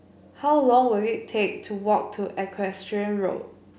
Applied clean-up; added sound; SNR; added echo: none; none; none; none.